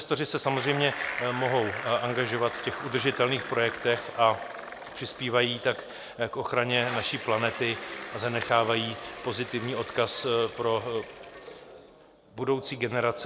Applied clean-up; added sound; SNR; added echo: none; Bicycle; 11 dB; none.